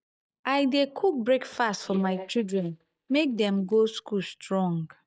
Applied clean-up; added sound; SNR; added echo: neural mask model DeepFilterNet 3.